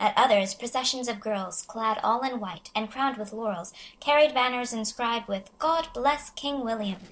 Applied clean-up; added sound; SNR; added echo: neural separator model SepFormer DNS4.